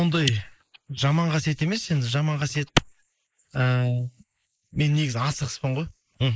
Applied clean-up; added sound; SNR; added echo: neural mask model Resemble Enhance denoiser.